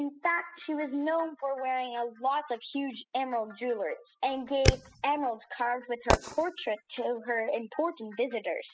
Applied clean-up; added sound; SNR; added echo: classical method spectral subtraction.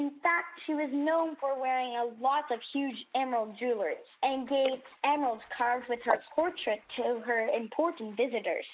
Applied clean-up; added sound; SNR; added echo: neural mask model Resemble Enhance denoiser.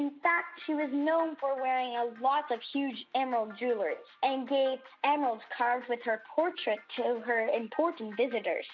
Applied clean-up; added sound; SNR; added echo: none; none; none; none.